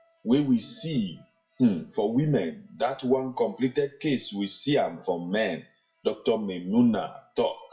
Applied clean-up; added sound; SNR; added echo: classical method WPE with log-MMSE.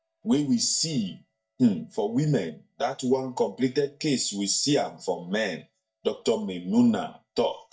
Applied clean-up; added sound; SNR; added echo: neural mask model DeepFilterNet 3.